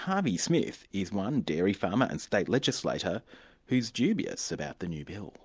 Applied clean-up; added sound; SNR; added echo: none; none; none; none.